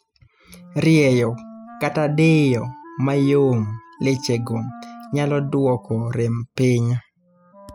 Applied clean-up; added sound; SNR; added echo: classical method spectral subtraction.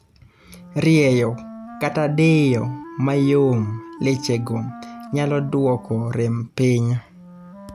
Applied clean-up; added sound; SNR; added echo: none; Wind instrument, woodwind instrument; 17 dB; none.